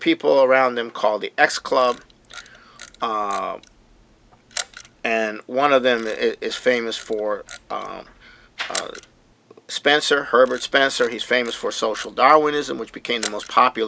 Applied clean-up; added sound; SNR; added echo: none; Camera; 18 dB; none.